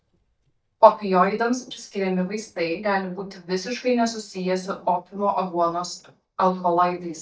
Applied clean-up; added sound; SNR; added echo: neural mask model DeepFilterNet 3.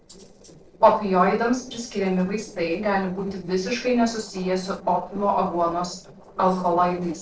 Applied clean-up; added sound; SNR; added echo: neural separator model SepFormer DNS4.